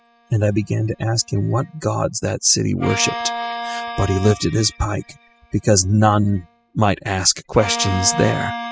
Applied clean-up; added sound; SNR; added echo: classical method spectral subtraction.